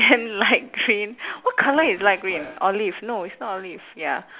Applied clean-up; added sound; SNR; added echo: none; none; none; none.